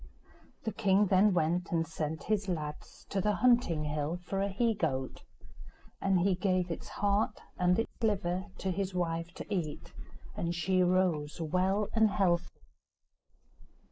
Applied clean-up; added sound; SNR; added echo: neural mask model Resemble Enhance denoiser.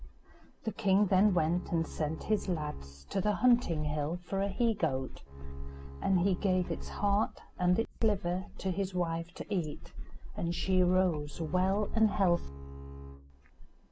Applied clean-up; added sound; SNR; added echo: none; Bowed string instrument; 13 dB; none.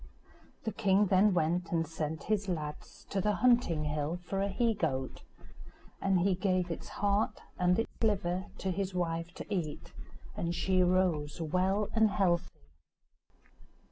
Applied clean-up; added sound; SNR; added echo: none; none; none; none.